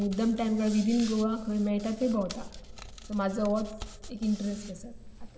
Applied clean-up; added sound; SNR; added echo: none; Hands; 14 dB; reverberation time 2.9 s.